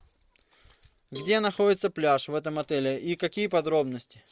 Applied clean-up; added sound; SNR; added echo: none; Cowbell; 19 dB; none.